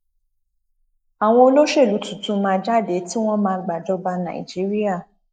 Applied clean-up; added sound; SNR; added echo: neural mask model Resemble Enhance denoiser.